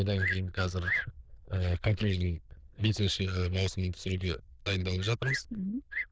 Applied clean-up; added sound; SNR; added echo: neural diffusion model UNIVERSE++.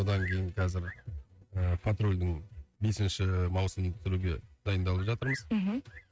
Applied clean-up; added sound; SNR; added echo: neural mask model RNNoise.